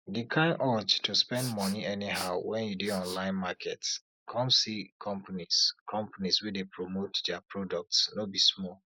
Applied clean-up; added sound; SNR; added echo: neural mask model Resemble Enhance denoiser.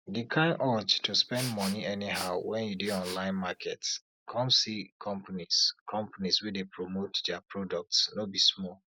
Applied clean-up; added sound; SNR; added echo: none; Respiratory sounds; 12 dB; none.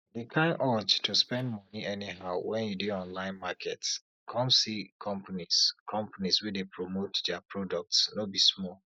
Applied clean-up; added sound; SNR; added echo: neural mask model DeepFilterNet 3.